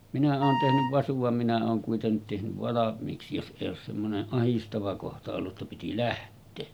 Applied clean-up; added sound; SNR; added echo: none; Wind instrument, woodwind instrument; 2 dB; none.